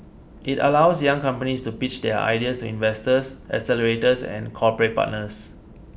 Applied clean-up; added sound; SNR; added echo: none; none; none; none.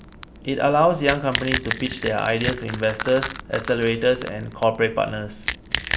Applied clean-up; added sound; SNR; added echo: none; Crack / Crushing; 8 dB; none.